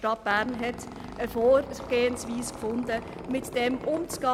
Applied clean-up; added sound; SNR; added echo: none; Squeak; 12 dB; none.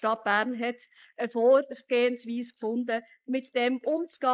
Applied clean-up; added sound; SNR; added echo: neural mask model Resemble Enhance denoiser.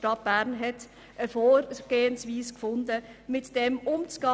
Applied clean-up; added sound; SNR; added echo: none; none; none; none.